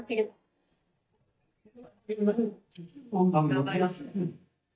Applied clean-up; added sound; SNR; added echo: neural mask model DeepFilterNet 3.